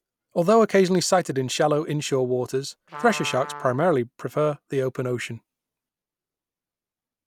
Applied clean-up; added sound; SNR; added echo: none; Trumpet; 17 dB; none.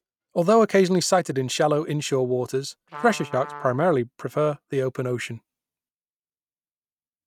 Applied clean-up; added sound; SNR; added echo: neural mask model RNNoise.